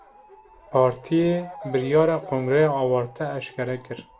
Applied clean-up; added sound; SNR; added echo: none; Motor vehicle (road) / Siren; 18 dB; reverberation time 0.2 s.